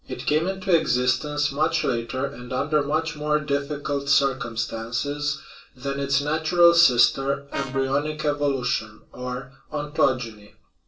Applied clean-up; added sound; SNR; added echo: neural separator model SepFormer DNS4.